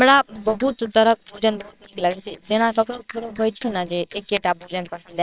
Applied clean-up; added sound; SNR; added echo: neural separator model SepFormer WHAMR!.